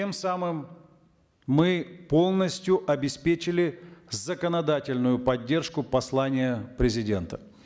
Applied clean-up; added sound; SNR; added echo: none; none; none; none.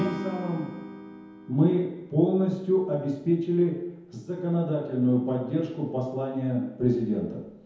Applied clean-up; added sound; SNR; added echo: none; Acoustic guitar / Strum; 16 dB; reverberation time 1.0 s.